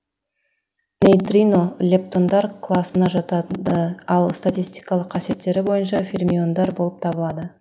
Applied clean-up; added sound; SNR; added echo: none; none; none; none.